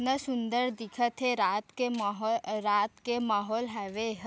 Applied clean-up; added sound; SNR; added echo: none; none; none; none.